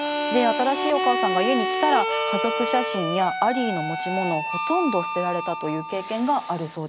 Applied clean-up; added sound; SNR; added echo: none; Harmonica; 2 dB; none.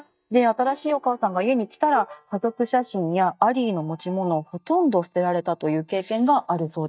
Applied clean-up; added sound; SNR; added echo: neural mask model DeepFilterNet 3.